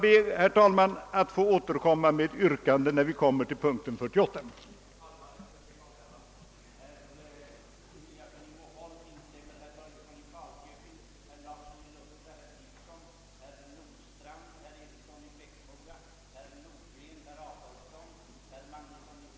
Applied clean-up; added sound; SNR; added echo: none; none; none; none.